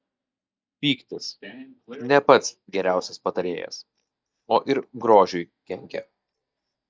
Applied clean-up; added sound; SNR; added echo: neural mask model DeepFilterNet 3.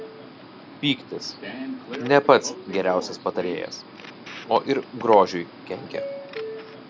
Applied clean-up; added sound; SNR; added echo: none; Subway, metro, underground; 12 dB; none.